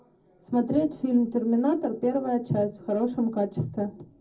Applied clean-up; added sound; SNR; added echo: none; none; none; reverberation time 0.4 s.